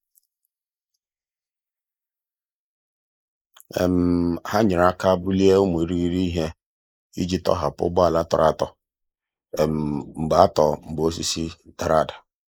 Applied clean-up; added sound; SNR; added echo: neural mask model Resemble Enhance denoiser.